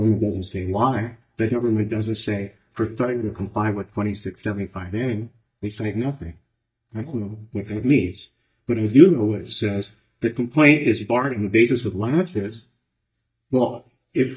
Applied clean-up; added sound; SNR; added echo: neural mask model DeepFilterNet 3.